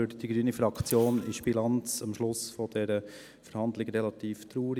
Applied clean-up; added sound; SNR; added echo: none; Camera; 18 dB; none.